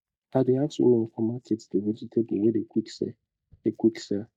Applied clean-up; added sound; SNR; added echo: neural mask model DeepFilterNet 3.